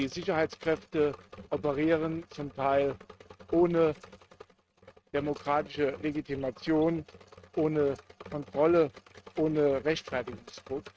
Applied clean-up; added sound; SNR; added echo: neural mask model RNNoise.